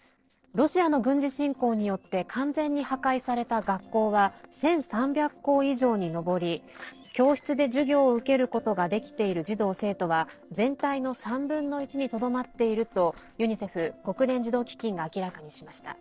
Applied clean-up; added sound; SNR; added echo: neural separator model SepFormer DNS4.